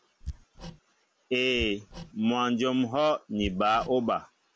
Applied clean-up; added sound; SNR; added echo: none; Hammer; 16 dB; none.